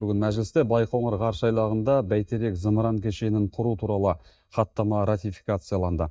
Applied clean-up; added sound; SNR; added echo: neural mask model DeepFilterNet 3.